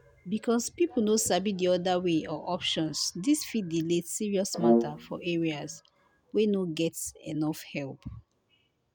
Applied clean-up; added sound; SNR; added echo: none; Brass instrument; -1 dB; none.